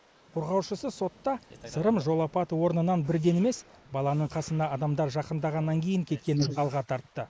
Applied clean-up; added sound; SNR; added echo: neural mask model Resemble Enhance denoiser.